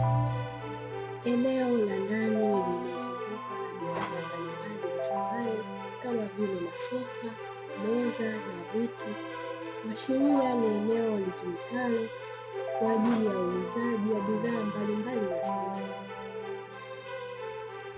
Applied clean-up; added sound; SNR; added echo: none; Keyboard (musical); 4 dB; none.